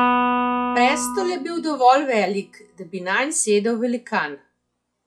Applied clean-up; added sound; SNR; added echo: classical method log-MMSE.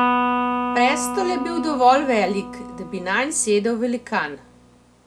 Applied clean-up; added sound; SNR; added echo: none; Electric guitar; 4 dB; none.